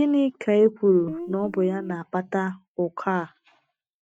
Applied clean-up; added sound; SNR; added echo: neural mask model DeepFilterNet 3.